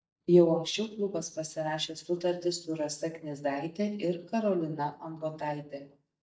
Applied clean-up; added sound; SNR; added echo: neural mask model DeepFilterNet 3.